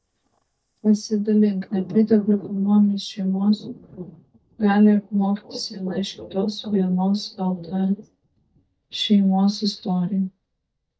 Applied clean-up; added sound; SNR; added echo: neural mask model DeepFilterNet 3.